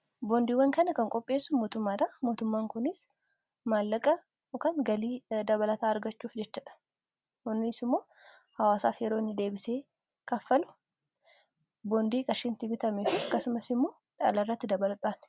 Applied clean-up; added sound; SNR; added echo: none; none; none; none.